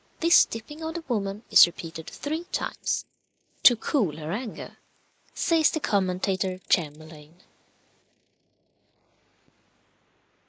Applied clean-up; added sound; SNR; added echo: neural mask model Resemble Enhance denoiser.